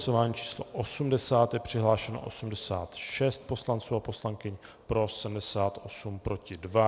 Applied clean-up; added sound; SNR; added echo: none; none; none; none.